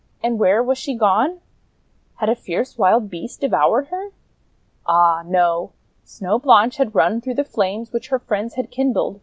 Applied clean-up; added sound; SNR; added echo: none; none; none; none.